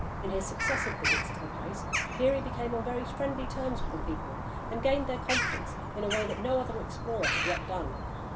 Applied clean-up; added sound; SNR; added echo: none; Bird vocalization, bird call, bird song; -1 dB; none.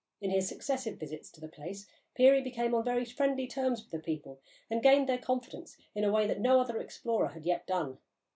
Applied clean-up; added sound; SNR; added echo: none; none; none; none.